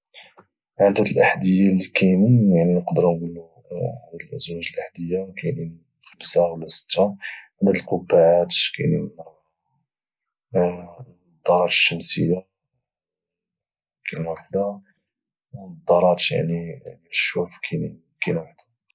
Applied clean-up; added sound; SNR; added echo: none; none; none; none.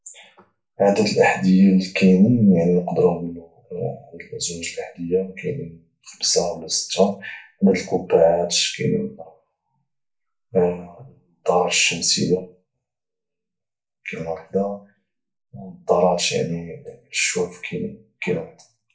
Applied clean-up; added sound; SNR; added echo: none; none; none; reverberation time 0.3 s.